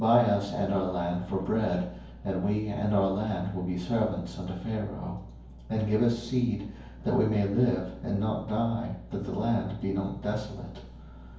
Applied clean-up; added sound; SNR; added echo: none; none; none; reverberation time 0.9 s.